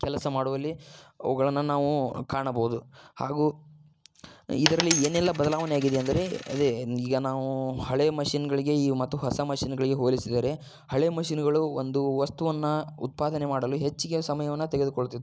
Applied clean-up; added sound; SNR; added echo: none; Coin (dropping); 6 dB; none.